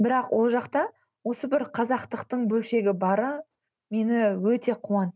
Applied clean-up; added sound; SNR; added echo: none; none; none; none.